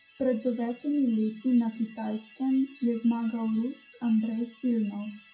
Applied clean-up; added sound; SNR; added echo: classical method WPE with log-MMSE.